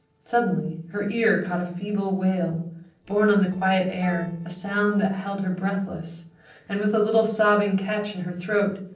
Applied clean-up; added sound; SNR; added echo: neural separator model SepFormer DNS4.